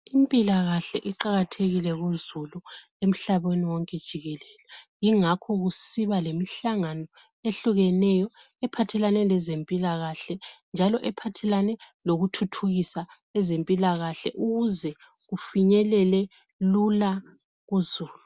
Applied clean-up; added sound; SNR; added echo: none; none; none; none.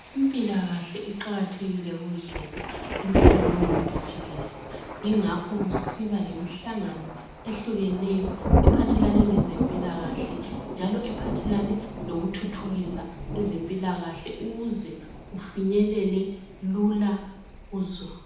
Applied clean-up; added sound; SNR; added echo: none; Thunder; -1 dB; reverberation time 0.9 s.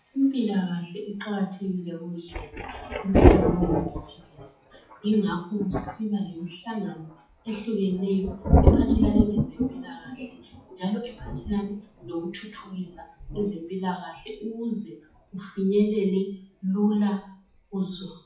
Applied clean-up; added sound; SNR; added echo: classical method WPE with log-MMSE.